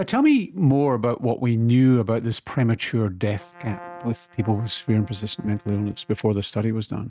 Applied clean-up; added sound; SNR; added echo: neural mask model RNNoise.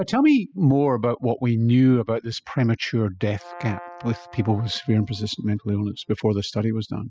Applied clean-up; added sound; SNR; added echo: classical method spectral subtraction.